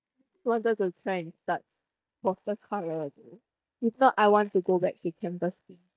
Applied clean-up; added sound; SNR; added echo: neural mask model DeepFilterNet 3.